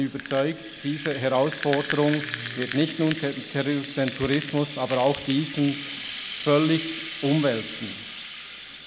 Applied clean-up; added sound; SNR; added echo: none; Rattle (instrument); 6 dB; none.